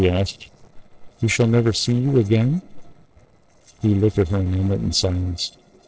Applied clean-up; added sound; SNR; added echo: neural separator model SepFormer DNS4.